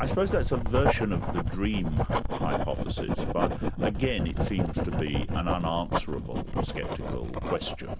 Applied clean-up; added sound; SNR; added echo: none; Writing; -3 dB; none.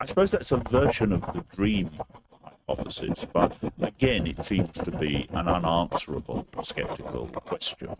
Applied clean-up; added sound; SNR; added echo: neural mask model RNNoise.